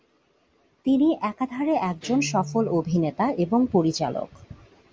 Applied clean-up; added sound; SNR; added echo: none; Guitar; 18 dB; none.